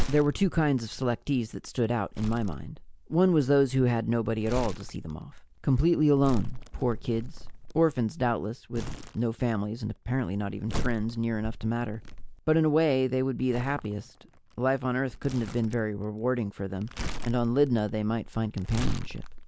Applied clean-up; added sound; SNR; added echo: none; Crumpling, crinkling; 8 dB; none.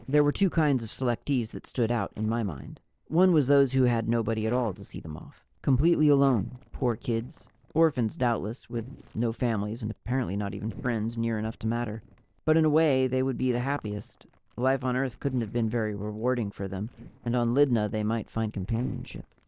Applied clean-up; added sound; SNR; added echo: neural separator model SepFormer DNS4.